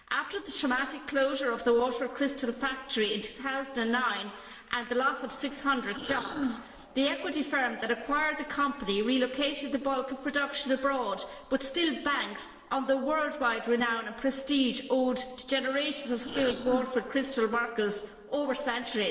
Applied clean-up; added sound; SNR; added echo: neural separator model SepFormer DNS4.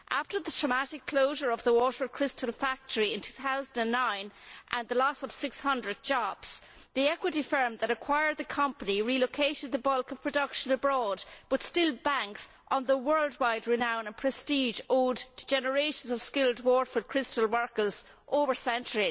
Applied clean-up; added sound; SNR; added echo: none; none; none; none.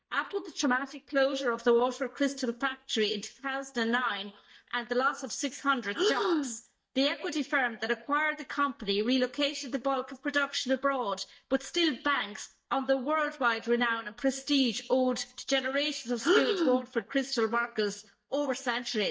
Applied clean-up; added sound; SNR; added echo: neural mask model DeepFilterNet 3.